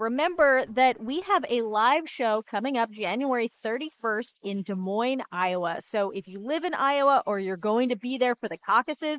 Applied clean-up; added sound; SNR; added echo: neural mask model Resemble Enhance denoiser.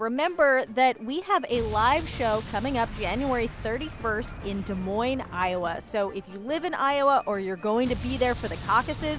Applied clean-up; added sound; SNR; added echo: none; Explosion; 13 dB; none.